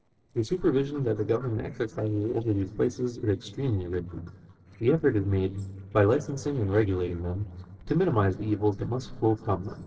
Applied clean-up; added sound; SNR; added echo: neural separator model SepFormer DNS4.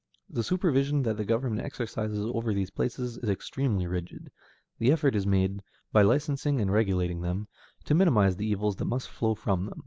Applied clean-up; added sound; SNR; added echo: none; none; none; none.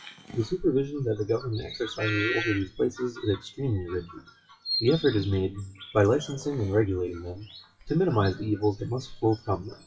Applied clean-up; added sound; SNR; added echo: classical method WPE with log-MMSE.